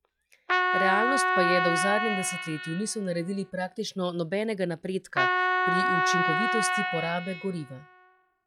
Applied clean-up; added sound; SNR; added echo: classical method log-MMSE.